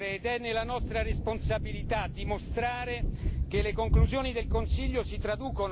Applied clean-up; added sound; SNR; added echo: none; Thunder; -2 dB; none.